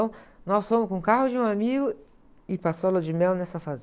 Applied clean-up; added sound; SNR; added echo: none; none; none; none.